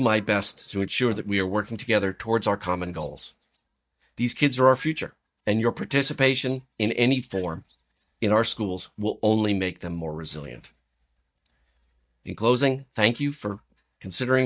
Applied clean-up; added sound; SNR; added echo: neural mask model DeepFilterNet 3.